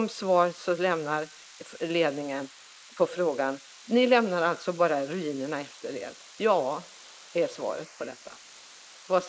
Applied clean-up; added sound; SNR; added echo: neural mask model Resemble Enhance denoiser.